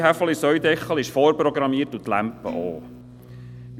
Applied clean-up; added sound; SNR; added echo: none; Dishes, pots, and pans + Keyboard (musical); 17 dB; none.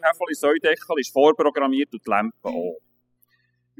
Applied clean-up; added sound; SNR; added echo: classical method spectral subtraction.